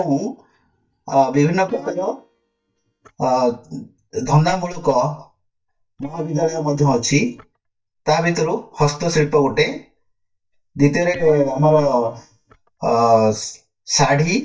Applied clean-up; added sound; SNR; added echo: neural mask model DeepFilterNet 3.